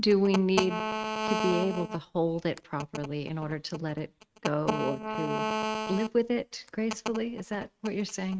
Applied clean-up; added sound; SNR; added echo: neural mask model RNNoise.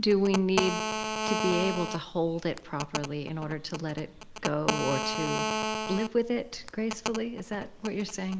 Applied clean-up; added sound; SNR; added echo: none; Telephone; 4 dB; none.